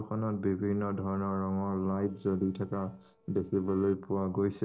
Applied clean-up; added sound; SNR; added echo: neural separator model SepFormer DNS4.